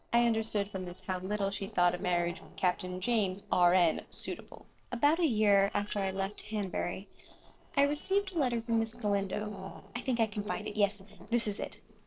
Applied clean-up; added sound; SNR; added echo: neural separator model SepFormer DNS4.